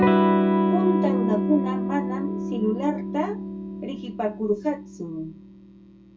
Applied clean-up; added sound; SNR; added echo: none; Electric guitar / Strum; -4 dB; reverberation time 0.2 s.